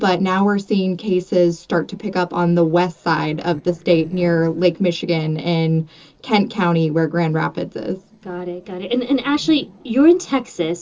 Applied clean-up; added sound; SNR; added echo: neural separator model SepFormer DNS4.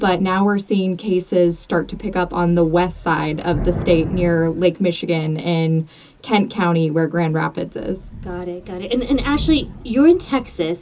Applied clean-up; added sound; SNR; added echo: none; Thunder / Rain; 13 dB; reverberation time 0.2 s.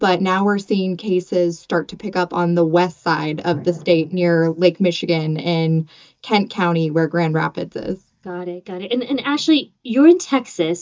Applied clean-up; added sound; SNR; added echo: neural mask model DeepFilterNet 3.